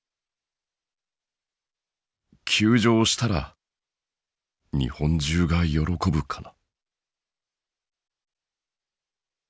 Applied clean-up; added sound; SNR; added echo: none; none; none; none.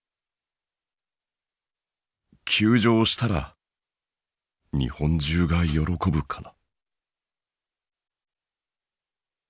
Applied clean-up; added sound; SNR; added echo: none; Tambourine; 7 dB; none.